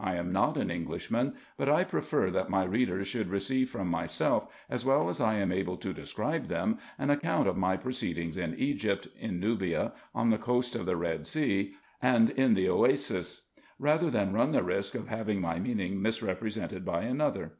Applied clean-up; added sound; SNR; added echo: none; none; none; none.